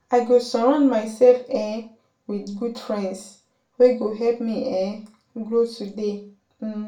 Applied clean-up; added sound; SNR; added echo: none; none; none; reverberation time 0.3 s.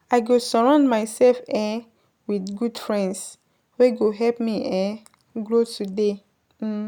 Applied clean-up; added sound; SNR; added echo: none; none; none; none.